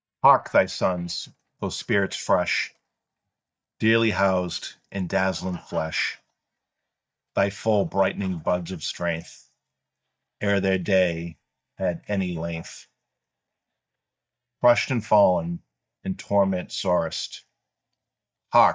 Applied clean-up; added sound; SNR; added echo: neural mask model DeepFilterNet 3.